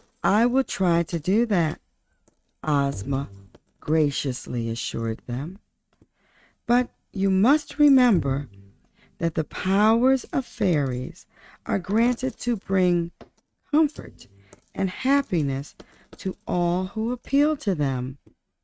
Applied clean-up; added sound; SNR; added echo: neural mask model RNNoise.